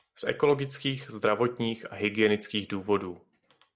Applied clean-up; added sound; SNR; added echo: none; none; none; none.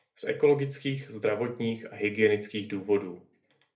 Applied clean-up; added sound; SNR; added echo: none; none; none; reverberation time 0.3 s.